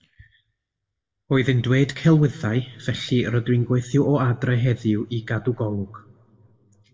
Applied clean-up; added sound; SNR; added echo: none; none; none; reverberation time 0.7 s.